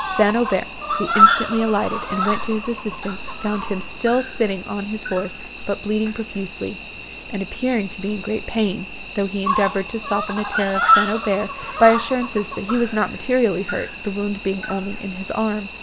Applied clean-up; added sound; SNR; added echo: none; Cricket; 3 dB; none.